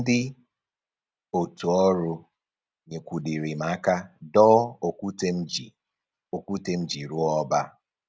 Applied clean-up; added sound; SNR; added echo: none; none; none; none.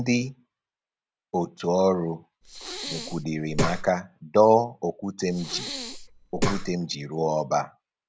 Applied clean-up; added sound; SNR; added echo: none; Breathing; 4 dB; none.